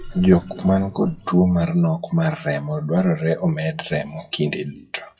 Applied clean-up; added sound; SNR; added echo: classical method WPE with log-MMSE.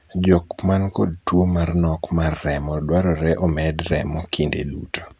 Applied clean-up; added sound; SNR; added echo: none; none; none; none.